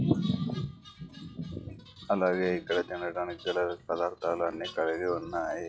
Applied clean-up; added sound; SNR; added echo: classical method log-MMSE.